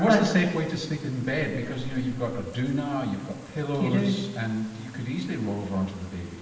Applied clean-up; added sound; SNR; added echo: none; Bathtub (filling or washing); 18 dB; reverberation time 1.2 s.